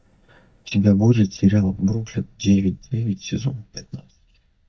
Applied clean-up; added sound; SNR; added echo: neural mask model DeepFilterNet 3.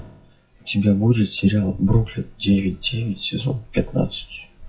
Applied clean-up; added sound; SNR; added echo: classical method WPE with log-MMSE.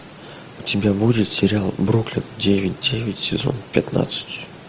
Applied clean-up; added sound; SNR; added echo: none; none; none; none.